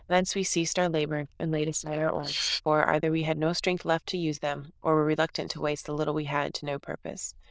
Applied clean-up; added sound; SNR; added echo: neural diffusion model UNIVERSE++.